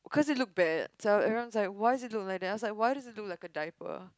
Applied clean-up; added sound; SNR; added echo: none; none; none; none.